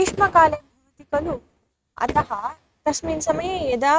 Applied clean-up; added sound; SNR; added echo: neural mask model RNNoise.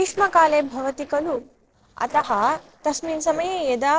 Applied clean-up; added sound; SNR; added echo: neural separator model SepFormer DNS4.